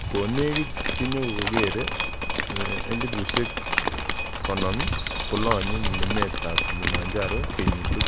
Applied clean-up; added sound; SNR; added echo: none; Drip; -1 dB; none.